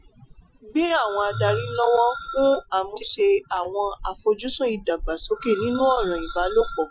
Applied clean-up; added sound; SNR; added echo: classical method Wiener filter.